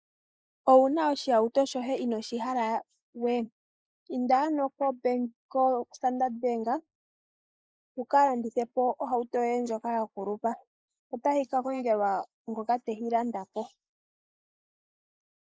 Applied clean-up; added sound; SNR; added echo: neural mask model Resemble Enhance denoiser.